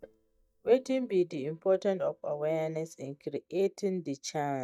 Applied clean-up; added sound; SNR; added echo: neural mask model DeepFilterNet 3.